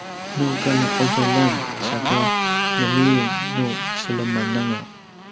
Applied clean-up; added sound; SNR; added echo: none; Motorcycle; 1 dB; none.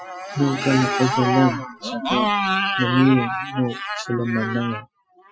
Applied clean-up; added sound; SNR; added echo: classical method Wiener filter.